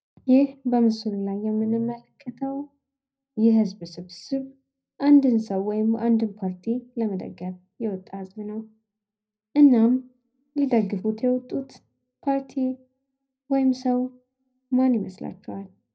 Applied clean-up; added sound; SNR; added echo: none; none; none; reverberation time 0.4 s.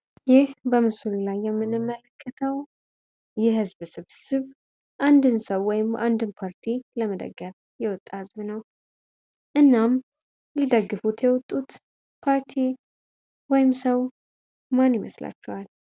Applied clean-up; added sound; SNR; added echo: none; none; none; none.